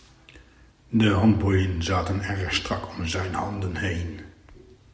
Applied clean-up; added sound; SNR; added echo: none; none; none; none.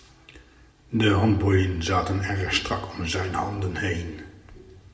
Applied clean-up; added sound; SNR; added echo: none; none; none; reverberation time 0.7 s.